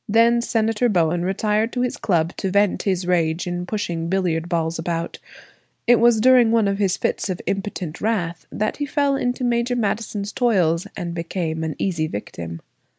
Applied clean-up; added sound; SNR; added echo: none; none; none; none.